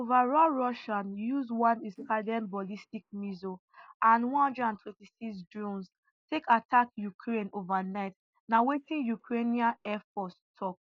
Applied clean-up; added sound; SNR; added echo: neural mask model Resemble Enhance denoiser.